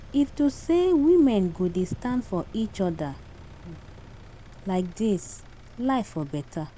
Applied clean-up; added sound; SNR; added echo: none; Engine; 17 dB; none.